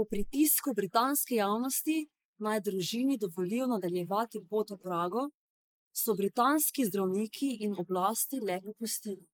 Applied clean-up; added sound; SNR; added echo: neural mask model Resemble Enhance denoiser.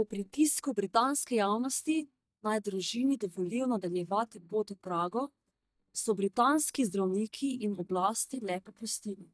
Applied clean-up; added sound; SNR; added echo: neural mask model DeepFilterNet 3.